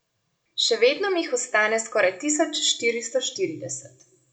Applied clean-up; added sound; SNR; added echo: none; none; none; reverberation time 0.4 s.